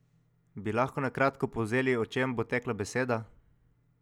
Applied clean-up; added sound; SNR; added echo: none; none; none; none.